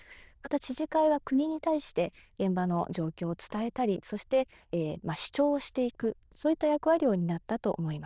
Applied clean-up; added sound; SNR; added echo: neural diffusion model UNIVERSE++.